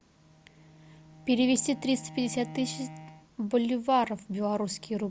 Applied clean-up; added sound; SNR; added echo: none; Bowed string instrument; 18 dB; none.